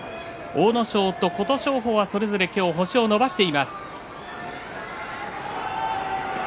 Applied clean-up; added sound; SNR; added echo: none; none; none; none.